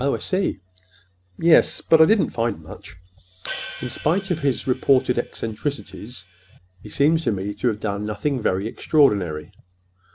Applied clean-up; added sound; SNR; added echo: none; Hi-hat; 17 dB; none.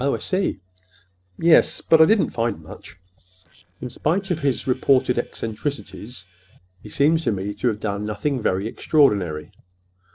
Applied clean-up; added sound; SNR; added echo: neural separator model SepFormer DNS4.